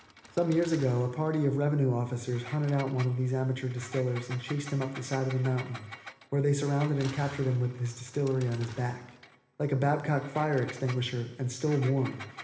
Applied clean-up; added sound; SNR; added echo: none; Engine; 18 dB; reverberation time 1.1 s.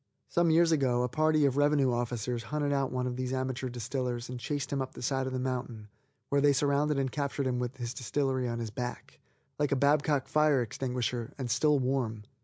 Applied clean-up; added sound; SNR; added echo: none; none; none; none.